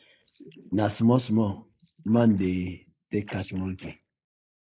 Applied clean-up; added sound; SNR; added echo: neural mask model Resemble Enhance denoiser.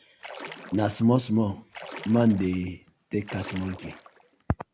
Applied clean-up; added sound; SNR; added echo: none; Splash, splatter; 17 dB; none.